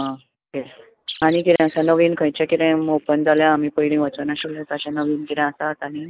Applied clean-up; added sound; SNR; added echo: neural mask model Resemble Enhance denoiser.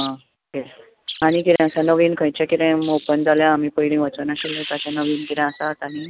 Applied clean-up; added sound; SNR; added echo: none; Wild animals; 18 dB; none.